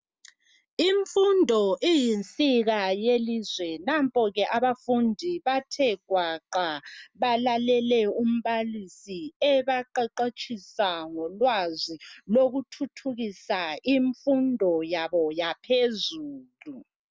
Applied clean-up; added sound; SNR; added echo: none; none; none; none.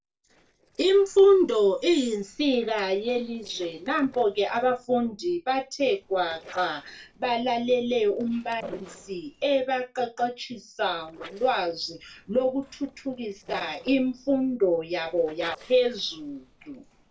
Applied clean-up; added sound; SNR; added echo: neural separator model SepFormer DNS4.